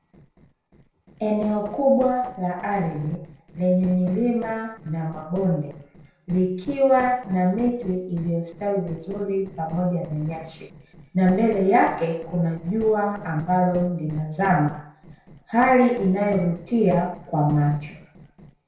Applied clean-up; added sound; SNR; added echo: neural separator model SepFormer DNS4.